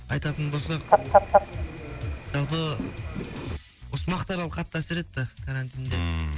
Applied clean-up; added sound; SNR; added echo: none; Fowl; -4 dB; none.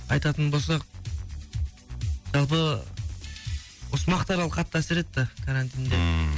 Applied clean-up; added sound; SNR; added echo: none; none; none; none.